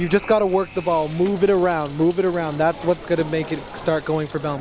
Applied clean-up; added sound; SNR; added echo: none; Sink (filling or washing) / Water; 19 dB; none.